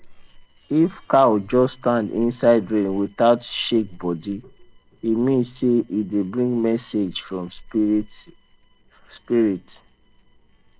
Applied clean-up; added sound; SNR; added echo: neural separator model SepFormer DNS4.